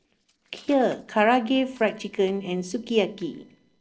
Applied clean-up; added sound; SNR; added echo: neural separator model SepFormer DNS4.